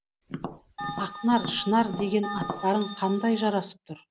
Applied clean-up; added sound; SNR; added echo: none; Tap + Bell; 9 dB; none.